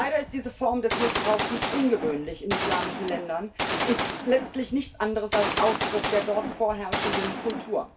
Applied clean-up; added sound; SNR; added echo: none; Gunshot, gunfire; 3 dB; reverberation time 0.2 s.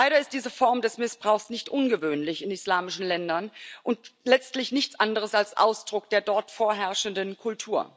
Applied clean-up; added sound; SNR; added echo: none; none; none; none.